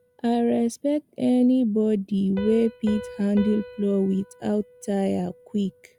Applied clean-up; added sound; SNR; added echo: none; Piano; 18 dB; none.